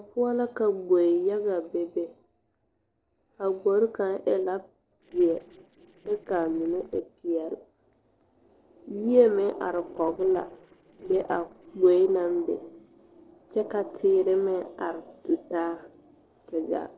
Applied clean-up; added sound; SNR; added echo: neural separator model SepFormer DNS4.